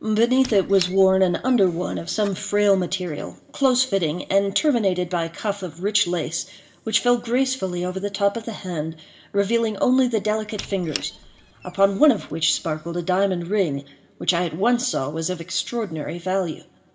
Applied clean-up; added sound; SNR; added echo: none; Squeak; 18 dB; reverberation time 0.9 s.